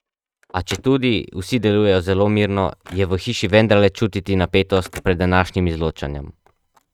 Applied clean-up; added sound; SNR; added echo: neural mask model RNNoise.